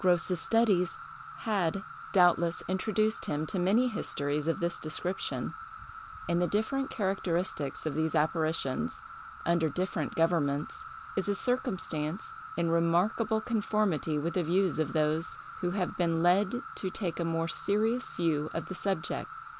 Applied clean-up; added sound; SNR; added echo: none; Insect; 14 dB; none.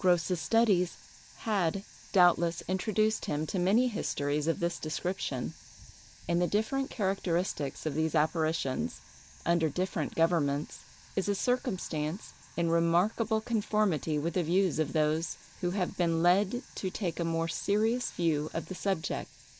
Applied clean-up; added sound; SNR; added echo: neural mask model Resemble Enhance denoiser.